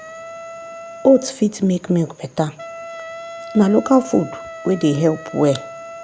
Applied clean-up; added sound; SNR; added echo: none; Wind instrument, woodwind instrument; 15 dB; none.